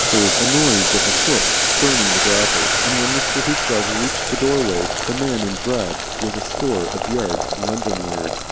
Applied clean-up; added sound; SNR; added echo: none; Boiling; -3 dB; none.